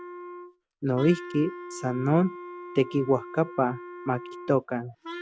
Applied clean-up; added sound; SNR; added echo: none; Wind instrument, woodwind instrument; 13 dB; none.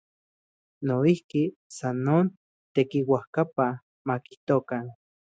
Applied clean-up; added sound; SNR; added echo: none; none; none; none.